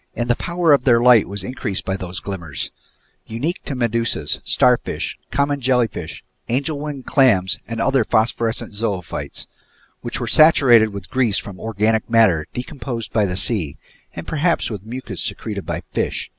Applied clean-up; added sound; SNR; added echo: none; none; none; none.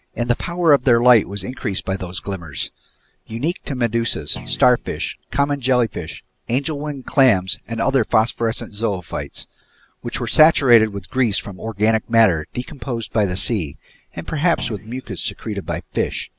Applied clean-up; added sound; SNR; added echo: none; Thump, thud; 16 dB; none.